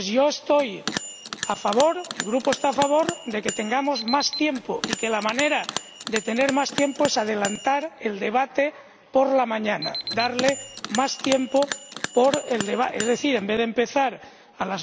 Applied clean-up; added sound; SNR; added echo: none; Bell + Alarm; 9 dB; none.